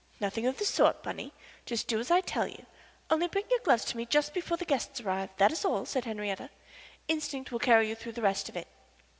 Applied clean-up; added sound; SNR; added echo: none; none; none; none.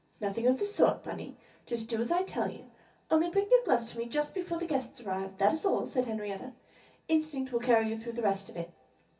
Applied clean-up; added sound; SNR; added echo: none; none; none; reverberation time 0.3 s.